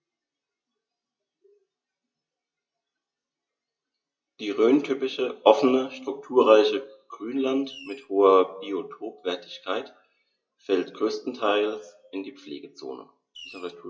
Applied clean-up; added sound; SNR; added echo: classical method WPE with log-MMSE.